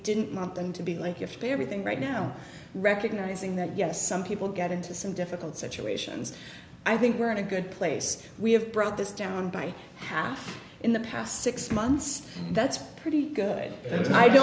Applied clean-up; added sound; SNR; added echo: none; none; none; none.